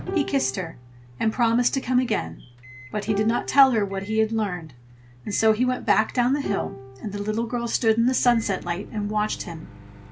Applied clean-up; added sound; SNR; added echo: none; Microwave oven + Bowed string instrument; 14 dB; none.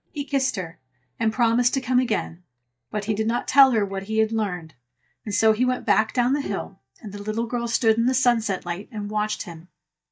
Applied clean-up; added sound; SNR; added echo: neural mask model DeepFilterNet 3.